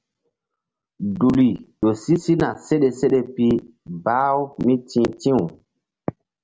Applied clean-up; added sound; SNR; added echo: none; none; none; none.